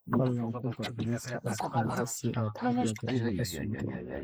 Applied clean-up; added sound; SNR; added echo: neural mask model Resemble Enhance denoiser.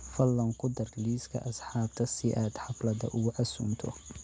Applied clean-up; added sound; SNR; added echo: none; none; none; none.